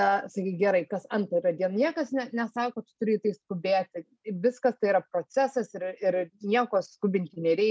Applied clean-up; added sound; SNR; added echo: none; none; none; none.